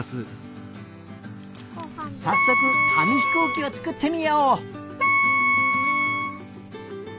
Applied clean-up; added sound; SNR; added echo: none; Wind instrument, woodwind instrument; -4 dB; none.